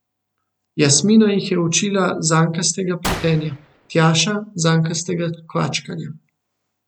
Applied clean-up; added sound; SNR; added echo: none; Gunshot, gunfire; 14 dB; none.